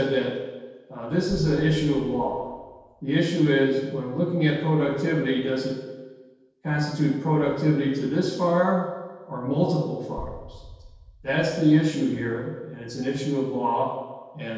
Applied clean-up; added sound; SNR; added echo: none; Boom; 20 dB; reverberation time 1.2 s.